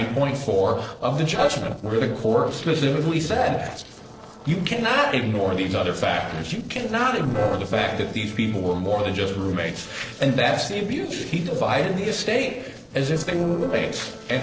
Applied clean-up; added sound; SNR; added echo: neural separator model SepFormer DNS4.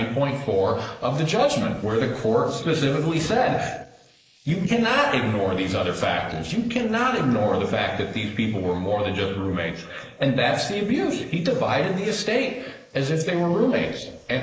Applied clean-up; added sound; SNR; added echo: neural mask model Resemble Enhance denoiser.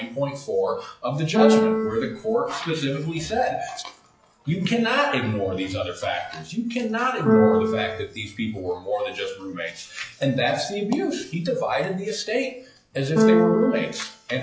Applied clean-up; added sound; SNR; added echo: classical method log-MMSE.